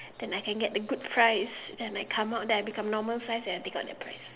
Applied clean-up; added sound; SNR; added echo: none; none; none; none.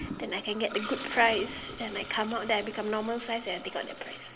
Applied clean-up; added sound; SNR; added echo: none; Toilet flush; 12 dB; none.